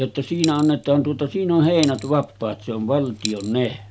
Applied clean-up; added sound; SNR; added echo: none; Coin (dropping); 15 dB; none.